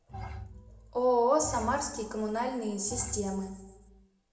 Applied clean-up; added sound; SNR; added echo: none; Bowed string instrument; 13 dB; reverberation time 0.9 s.